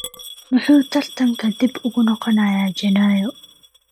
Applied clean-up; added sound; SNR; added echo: neural mask model RNNoise.